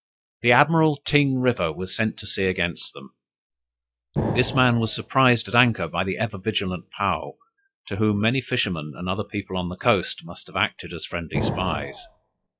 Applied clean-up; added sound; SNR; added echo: classical method log-MMSE.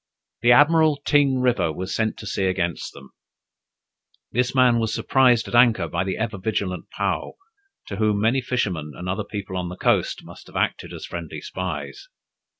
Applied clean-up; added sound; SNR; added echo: none; none; none; none.